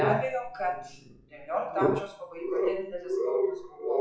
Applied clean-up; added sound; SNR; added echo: classical method log-MMSE.